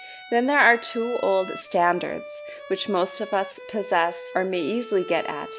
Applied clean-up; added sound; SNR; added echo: none; Bowed string instrument; 15 dB; none.